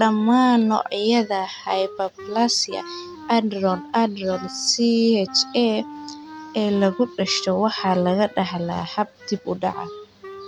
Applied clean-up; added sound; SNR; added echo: none; Wind instrument, woodwind instrument; 18 dB; none.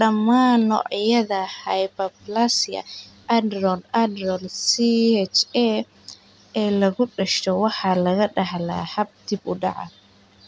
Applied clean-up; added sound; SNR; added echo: none; none; none; none.